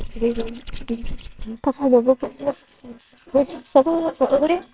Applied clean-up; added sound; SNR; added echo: neural separator model SepFormer WHAMR!.